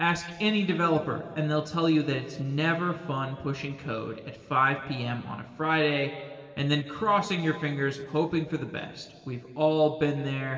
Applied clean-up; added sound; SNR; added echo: none; none; none; reverberation time 1.9 s.